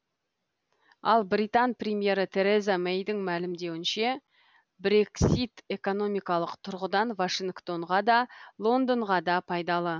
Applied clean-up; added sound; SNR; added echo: none; none; none; none.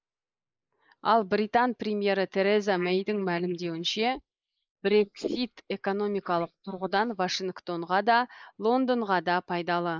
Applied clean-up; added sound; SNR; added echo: neural mask model Resemble Enhance denoiser.